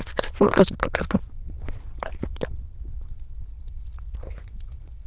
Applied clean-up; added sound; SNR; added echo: neural diffusion model UNIVERSE++.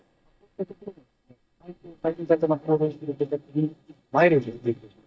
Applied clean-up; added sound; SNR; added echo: neural mask model DeepFilterNet 3.